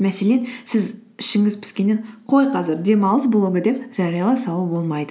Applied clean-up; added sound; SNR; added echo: none; none; none; none.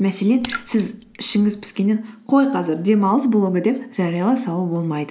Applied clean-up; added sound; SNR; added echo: none; Raindrop / Splash, splatter; 16 dB; none.